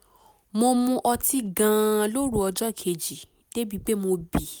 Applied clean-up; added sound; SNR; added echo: none; none; none; none.